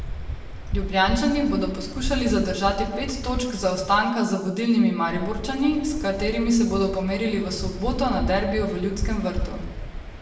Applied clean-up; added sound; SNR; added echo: none; Waves, surf; 7 dB; reverberation time 1.0 s.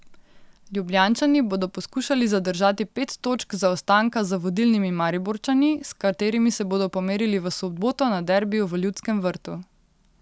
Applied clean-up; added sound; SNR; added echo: none; none; none; none.